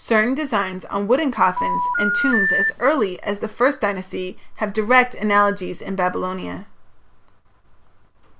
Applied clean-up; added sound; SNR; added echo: none; Telephone; -1 dB; none.